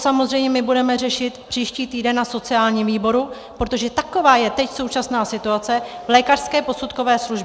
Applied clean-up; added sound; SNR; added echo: none; none; none; none.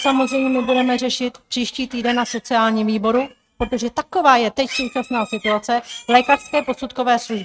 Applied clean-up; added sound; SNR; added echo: neural mask model RNNoise.